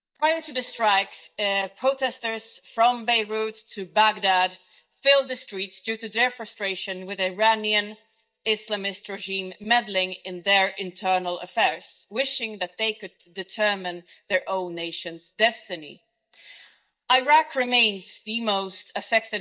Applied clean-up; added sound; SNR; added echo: neural mask model DeepFilterNet 3.